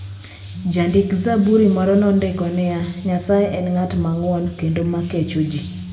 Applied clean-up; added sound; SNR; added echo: none; Telephone; 14 dB; reverberation time 0.8 s.